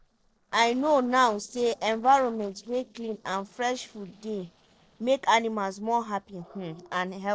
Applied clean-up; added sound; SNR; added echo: neural separator model SepFormer DNS4.